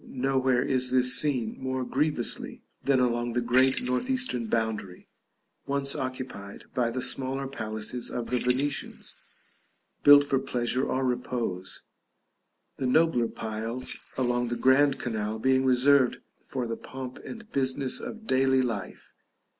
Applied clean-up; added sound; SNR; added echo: neural mask model Resemble Enhance denoiser.